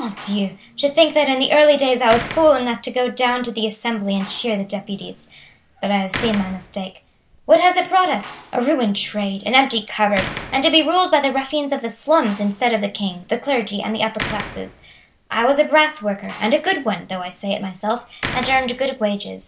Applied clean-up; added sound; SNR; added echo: none; Slam; 16 dB; none.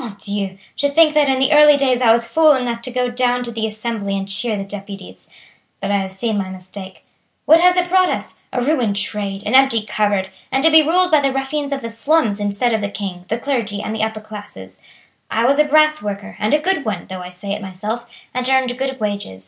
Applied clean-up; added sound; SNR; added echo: none; none; none; none.